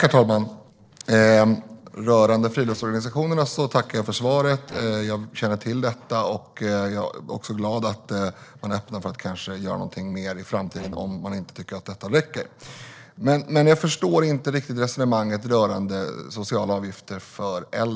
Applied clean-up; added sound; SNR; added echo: neural separator model SepFormer DNS4.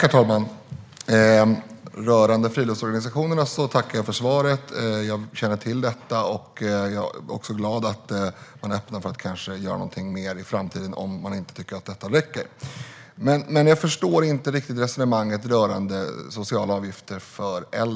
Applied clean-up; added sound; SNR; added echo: none; none; none; none.